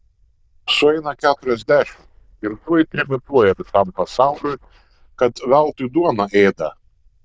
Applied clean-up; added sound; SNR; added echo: neural diffusion model UNIVERSE++.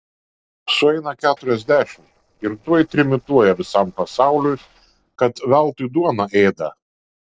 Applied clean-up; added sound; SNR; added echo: neural separator model SepFormer DNS4.